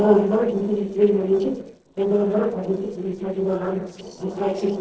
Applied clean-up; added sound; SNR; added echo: neural separator model SepFormer DNS4.